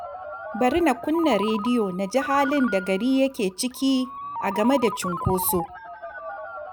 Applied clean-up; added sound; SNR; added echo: none; Ringtone; 9 dB; none.